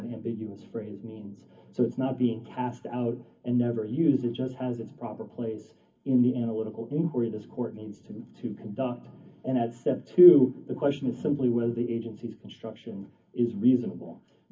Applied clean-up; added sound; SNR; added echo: none; none; none; reverberation time 0.3 s.